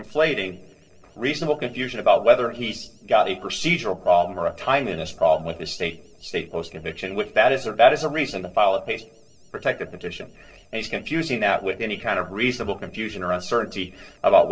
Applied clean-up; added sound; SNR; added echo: neural separator model SepFormer DNS4.